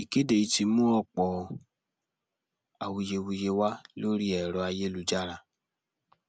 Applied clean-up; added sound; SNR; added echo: none; none; none; none.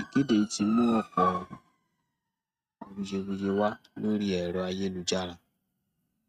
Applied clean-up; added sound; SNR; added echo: neural mask model RNNoise.